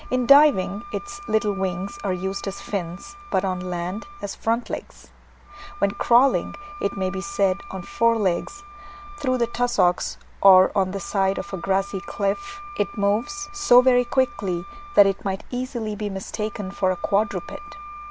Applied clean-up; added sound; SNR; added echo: none; Wind instrument, woodwind instrument; 17 dB; none.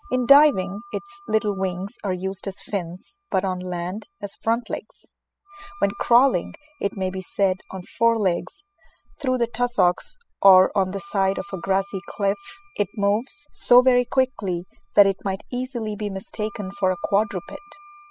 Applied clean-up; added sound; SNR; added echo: classical method spectral subtraction.